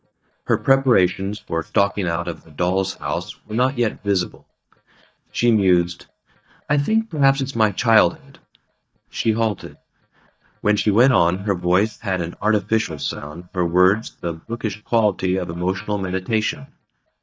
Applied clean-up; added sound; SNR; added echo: neural mask model DeepFilterNet 3.